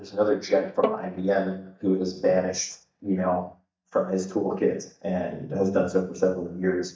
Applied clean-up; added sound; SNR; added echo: neural mask model DeepFilterNet 3.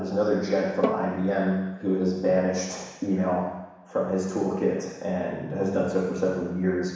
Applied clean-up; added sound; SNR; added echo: none; Bowed string instrument; 8 dB; reverberation time 1.1 s.